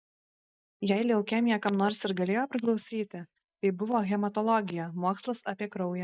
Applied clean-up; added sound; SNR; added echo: neural mask model DeepFilterNet 3.